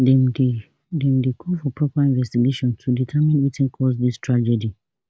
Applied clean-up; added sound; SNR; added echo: none; none; none; none.